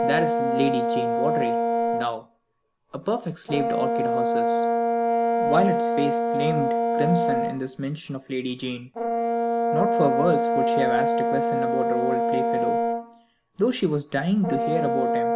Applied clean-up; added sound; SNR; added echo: none; Brass instrument; -4 dB; none.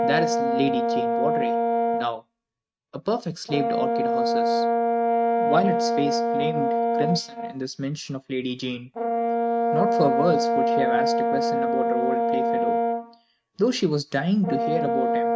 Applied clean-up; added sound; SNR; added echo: neural mask model RNNoise.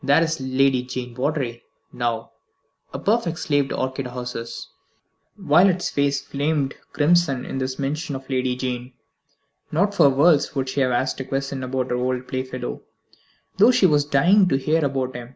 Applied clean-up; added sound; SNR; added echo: none; none; none; none.